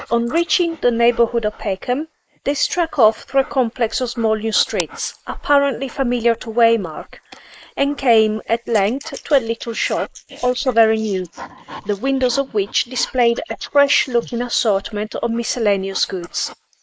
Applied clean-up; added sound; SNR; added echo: neural mask model Resemble Enhance denoiser.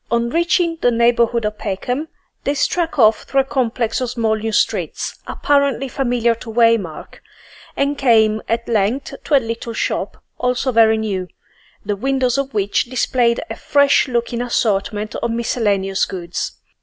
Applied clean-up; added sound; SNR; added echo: none; none; none; none.